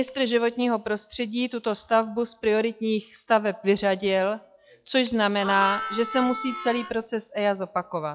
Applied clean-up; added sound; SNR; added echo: classical method log-MMSE.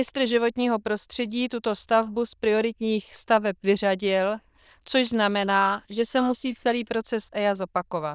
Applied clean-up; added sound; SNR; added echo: neural diffusion model UNIVERSE++.